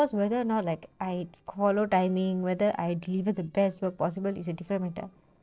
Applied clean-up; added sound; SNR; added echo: neural separator model SepFormer DNS4.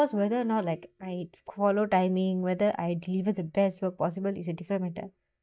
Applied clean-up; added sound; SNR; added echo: neural mask model DeepFilterNet 3.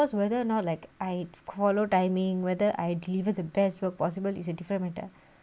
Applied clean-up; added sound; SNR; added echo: none; none; none; none.